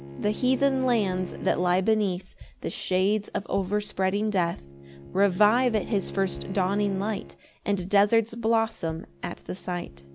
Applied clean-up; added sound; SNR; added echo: none; Bowed string instrument; 15 dB; none.